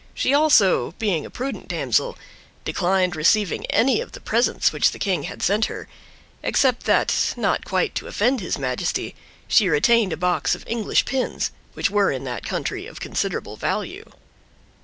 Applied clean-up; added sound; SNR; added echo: none; none; none; none.